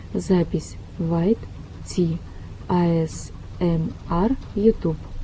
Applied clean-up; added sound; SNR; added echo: none; none; none; none.